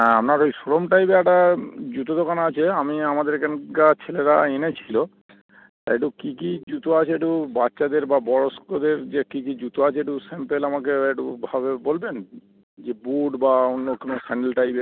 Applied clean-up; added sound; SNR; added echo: none; none; none; none.